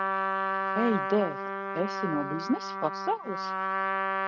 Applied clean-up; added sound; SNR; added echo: neural mask model RNNoise.